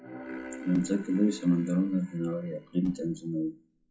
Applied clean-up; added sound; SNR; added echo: classical method WPE with log-MMSE.